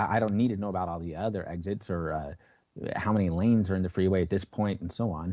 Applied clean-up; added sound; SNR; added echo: none; none; none; none.